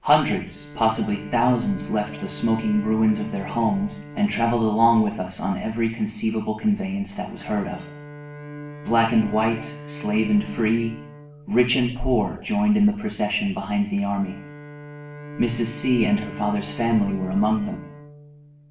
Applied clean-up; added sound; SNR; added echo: none; Bowed string instrument; 16 dB; reverberation time 0.5 s.